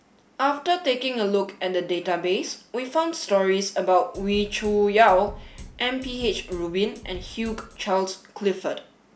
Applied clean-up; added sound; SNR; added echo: none; Drum kit; 17 dB; none.